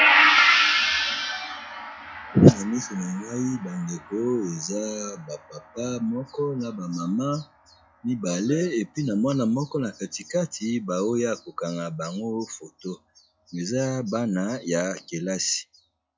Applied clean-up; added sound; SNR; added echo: classical method log-MMSE.